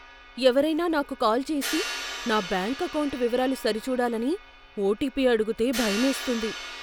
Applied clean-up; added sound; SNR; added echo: none; Crash cymbal; 11 dB; none.